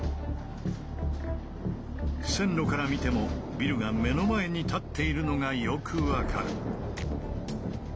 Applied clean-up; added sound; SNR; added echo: none; none; none; none.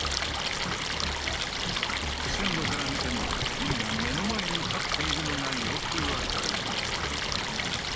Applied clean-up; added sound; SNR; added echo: none; Stream; -4 dB; none.